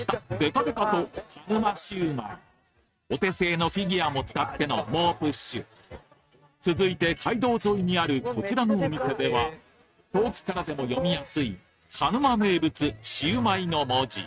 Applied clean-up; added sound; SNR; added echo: neural mask model RNNoise.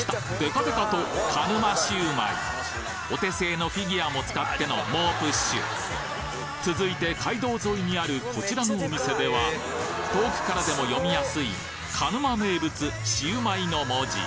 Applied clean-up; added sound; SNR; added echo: none; none; none; none.